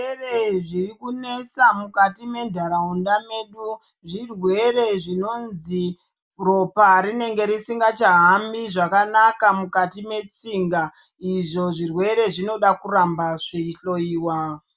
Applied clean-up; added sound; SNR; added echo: none; none; none; none.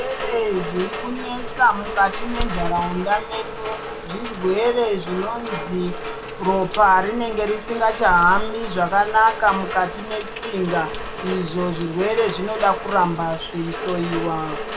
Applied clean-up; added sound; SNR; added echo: none; Rain; 7 dB; reverberation time 1.2 s.